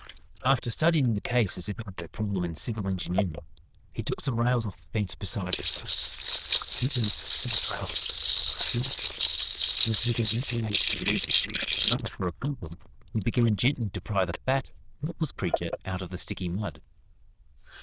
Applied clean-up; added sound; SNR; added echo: neural diffusion model UNIVERSE++.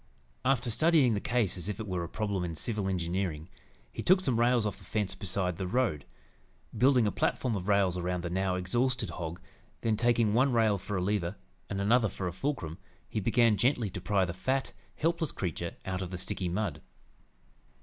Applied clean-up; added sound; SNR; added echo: none; none; none; none.